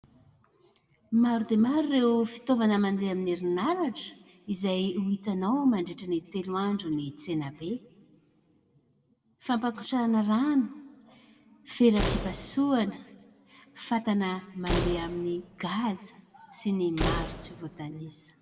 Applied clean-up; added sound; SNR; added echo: none; Slam; 6 dB; reverberation time 1.6 s.